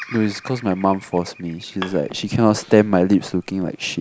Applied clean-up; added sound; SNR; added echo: none; Bowed string instrument + Bird vocalization, bird call, bird song; 19 dB; none.